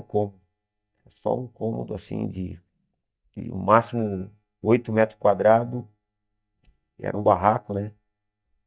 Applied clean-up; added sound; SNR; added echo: neural mask model DeepFilterNet 3.